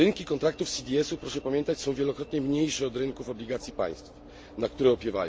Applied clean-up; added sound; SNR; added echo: none; Alarm / Engine / Train; 19 dB; none.